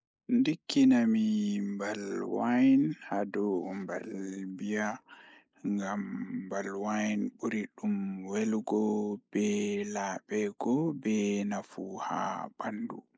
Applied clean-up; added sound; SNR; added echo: neural mask model Resemble Enhance denoiser.